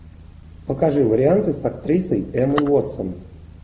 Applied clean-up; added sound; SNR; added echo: none; none; none; none.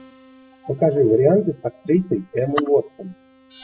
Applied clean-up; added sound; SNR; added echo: classical method spectral subtraction.